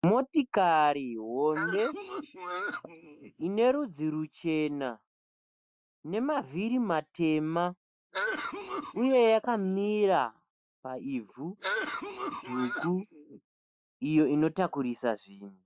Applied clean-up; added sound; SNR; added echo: neural mask model Resemble Enhance denoiser.